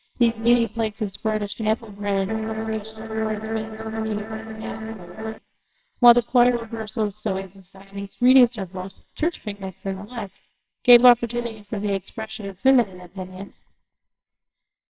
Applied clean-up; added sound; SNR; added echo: neural separator model SepFormer WHAMR!.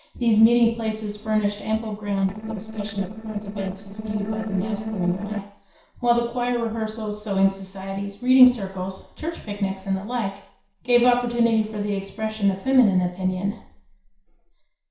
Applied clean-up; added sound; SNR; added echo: neural separator model SepFormer DNS4.